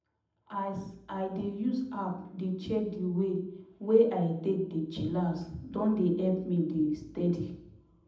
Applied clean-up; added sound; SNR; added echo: none; none; none; reverberation time 0.8 s.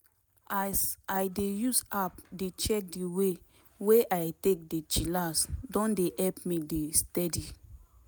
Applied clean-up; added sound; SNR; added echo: none; none; none; none.